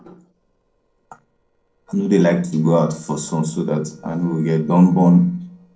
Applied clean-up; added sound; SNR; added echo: neural separator model SepFormer DNS4.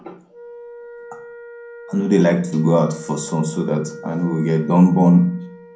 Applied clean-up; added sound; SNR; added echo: none; Wind instrument, woodwind instrument; 18 dB; reverberation time 0.6 s.